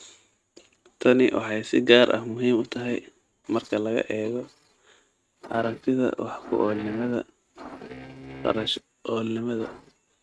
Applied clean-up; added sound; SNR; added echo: neural mask model RNNoise.